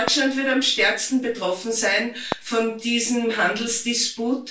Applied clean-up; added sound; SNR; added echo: none; Fireworks; 17 dB; reverberation time 0.3 s.